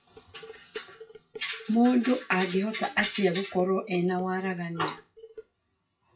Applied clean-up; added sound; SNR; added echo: classical method WPE with log-MMSE.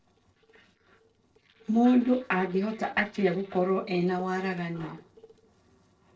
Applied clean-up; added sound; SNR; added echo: neural separator model SepFormer DNS4.